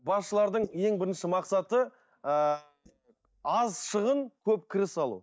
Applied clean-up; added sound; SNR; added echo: neural mask model DeepFilterNet 3.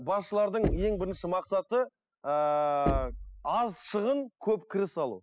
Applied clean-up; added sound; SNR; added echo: classical method spectral subtraction.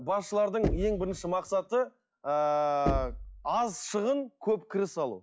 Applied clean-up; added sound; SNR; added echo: classical method log-MMSE.